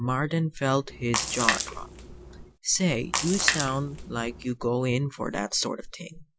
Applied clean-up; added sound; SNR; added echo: none; Splash, splatter; 3 dB; none.